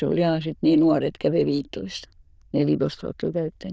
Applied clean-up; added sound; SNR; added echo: neural diffusion model UNIVERSE++.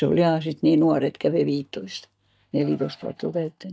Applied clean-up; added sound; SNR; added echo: neural mask model DeepFilterNet 3.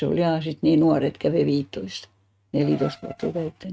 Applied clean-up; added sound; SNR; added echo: neural mask model RNNoise.